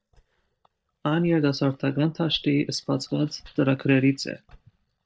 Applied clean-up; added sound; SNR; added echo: neural mask model DeepFilterNet 3.